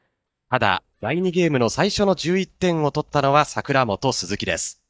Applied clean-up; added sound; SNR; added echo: neural mask model DeepFilterNet 3.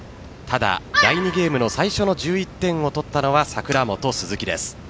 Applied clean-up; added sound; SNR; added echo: none; none; none; none.